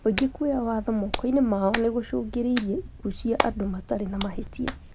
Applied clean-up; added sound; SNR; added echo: none; Hands; 8 dB; none.